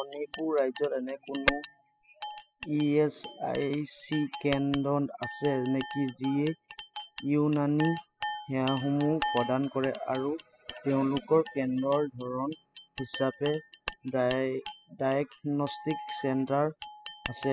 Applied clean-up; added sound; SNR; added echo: classical method spectral subtraction.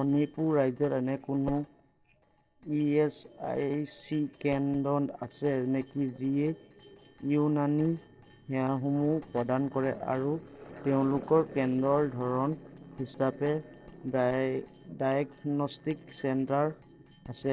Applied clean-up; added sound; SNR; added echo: neural separator model SepFormer DNS4.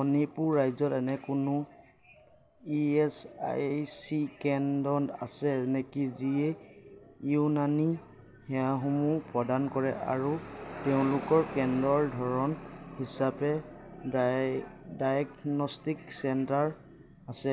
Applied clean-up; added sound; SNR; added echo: none; none; none; none.